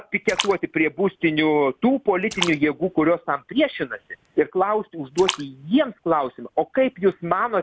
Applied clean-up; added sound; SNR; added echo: none; Splash, splatter; 13 dB; none.